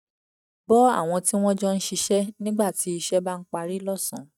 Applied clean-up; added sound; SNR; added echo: neural mask model DeepFilterNet 3.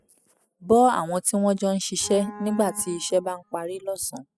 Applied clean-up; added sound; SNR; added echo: classical method spectral subtraction.